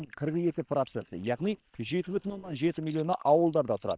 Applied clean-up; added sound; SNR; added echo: neural separator model SepFormer WHAM!.